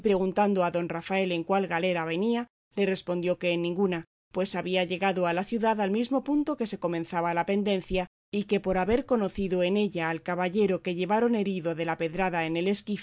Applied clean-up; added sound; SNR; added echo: none; none; none; none.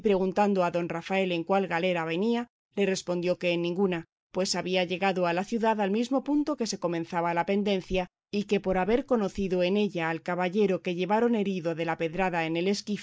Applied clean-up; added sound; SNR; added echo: neural mask model Resemble Enhance denoiser.